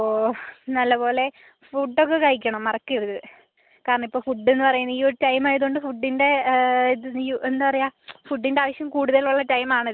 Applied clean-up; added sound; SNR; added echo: none; none; none; none.